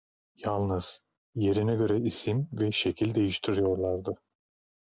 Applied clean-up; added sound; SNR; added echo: none; none; none; none.